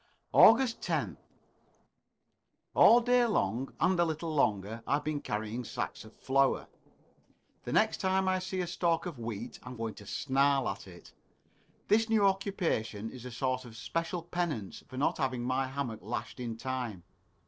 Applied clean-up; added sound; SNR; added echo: neural separator model SepFormer DNS4.